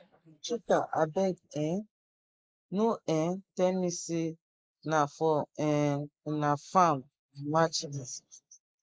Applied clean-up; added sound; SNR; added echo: neural mask model Resemble Enhance denoiser.